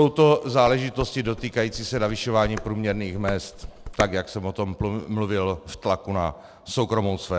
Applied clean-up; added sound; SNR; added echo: none; Dishes, pots, and pans; 12 dB; none.